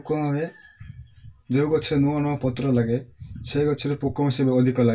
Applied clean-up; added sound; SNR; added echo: none; none; none; reverberation time 0.2 s.